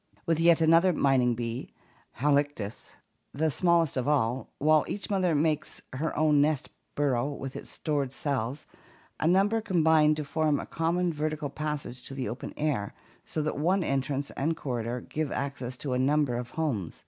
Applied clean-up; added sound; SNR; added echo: none; none; none; none.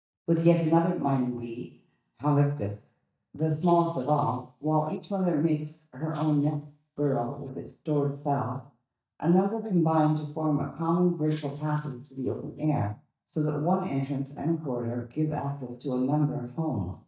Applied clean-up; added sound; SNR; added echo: neural mask model DeepFilterNet 3.